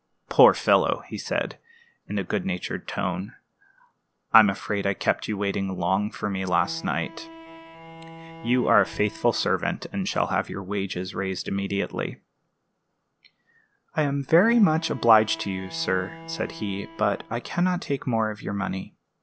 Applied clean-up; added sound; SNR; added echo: none; Bowed string instrument; 18 dB; none.